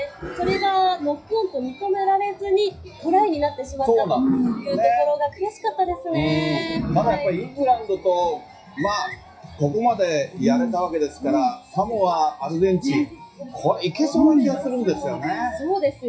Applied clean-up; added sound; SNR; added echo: classical method WPE with log-MMSE.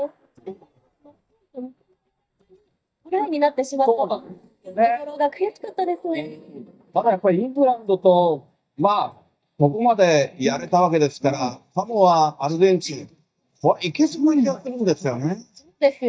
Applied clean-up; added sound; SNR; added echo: neural mask model DeepFilterNet 3.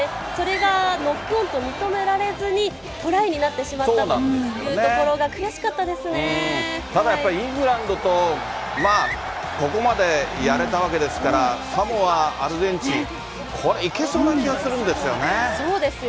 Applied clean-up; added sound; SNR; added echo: none; none; none; none.